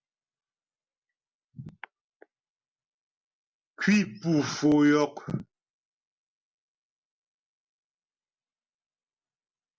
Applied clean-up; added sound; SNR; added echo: none; none; none; none.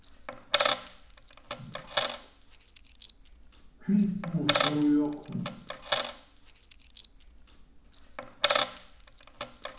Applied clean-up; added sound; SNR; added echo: none; Coin (dropping); -2 dB; reverberation time 0.9 s.